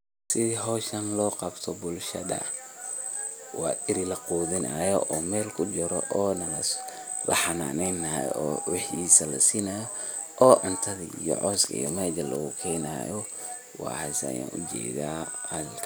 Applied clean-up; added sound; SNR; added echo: none; none; none; none.